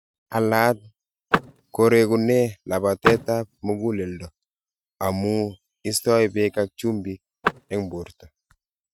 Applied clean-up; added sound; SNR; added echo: neural mask model RNNoise.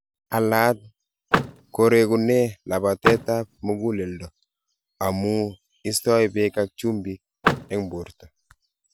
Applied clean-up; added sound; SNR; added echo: none; Vehicle; 4 dB; none.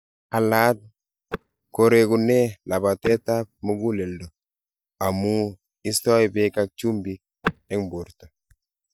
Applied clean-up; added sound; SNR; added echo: neural mask model DeepFilterNet 3.